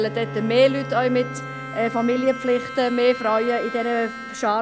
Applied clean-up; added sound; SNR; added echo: none; Bowed string instrument + Bowed string instrument; 11 dB; none.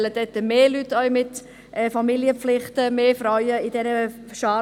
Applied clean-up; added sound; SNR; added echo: none; none; none; none.